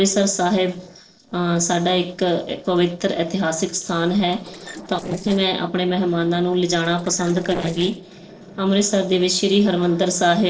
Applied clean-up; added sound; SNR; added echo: neural separator model SepFormer DNS4.